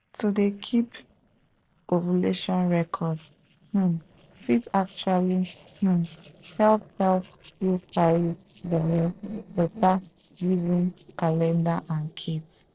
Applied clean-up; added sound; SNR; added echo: neural separator model SepFormer DNS4.